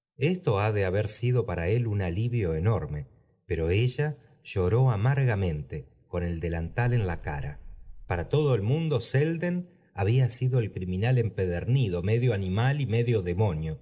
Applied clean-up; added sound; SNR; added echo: neural separator model SepFormer DNS4.